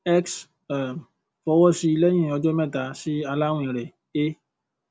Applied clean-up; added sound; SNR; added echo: none; none; none; none.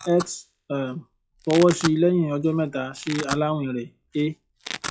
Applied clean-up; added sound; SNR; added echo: classical method log-MMSE.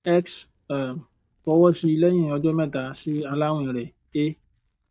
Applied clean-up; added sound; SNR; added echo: neural mask model DeepFilterNet 3.